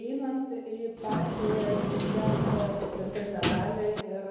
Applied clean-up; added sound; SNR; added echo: none; Sliding door; -2 dB; reverberation time 1.2 s.